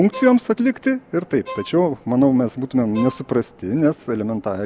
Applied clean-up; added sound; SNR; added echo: none; Bowed string instrument; 18 dB; none.